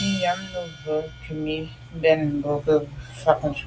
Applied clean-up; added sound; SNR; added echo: none; Hi-hat; 17 dB; none.